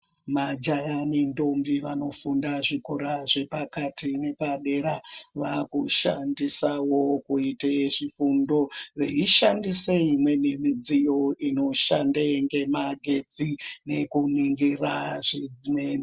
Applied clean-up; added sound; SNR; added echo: none; none; none; none.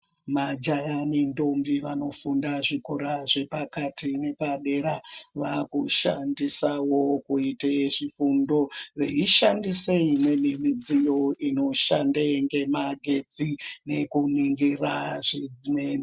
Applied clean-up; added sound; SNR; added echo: neural mask model RNNoise.